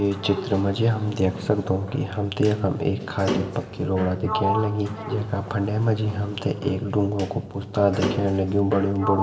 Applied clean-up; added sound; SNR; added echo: none; Sliding door; 9 dB; reverberation time 1.9 s.